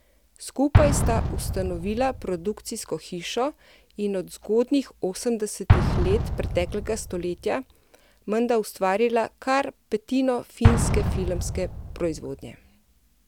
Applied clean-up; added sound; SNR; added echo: none; Explosion; 1 dB; none.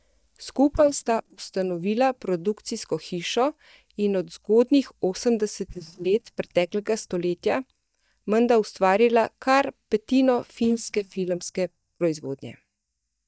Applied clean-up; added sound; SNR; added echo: neural mask model DeepFilterNet 3.